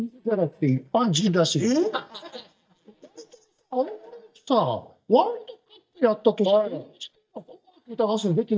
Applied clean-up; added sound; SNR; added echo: neural mask model DeepFilterNet 3.